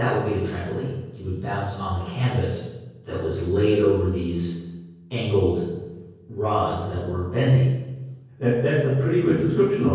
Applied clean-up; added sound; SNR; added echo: none; none; none; reverberation time 1.3 s.